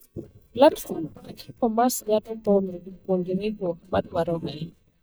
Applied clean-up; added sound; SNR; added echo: neural mask model DeepFilterNet 3.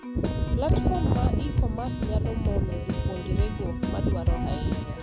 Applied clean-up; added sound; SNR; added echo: none; Keyboard (musical); 4 dB; none.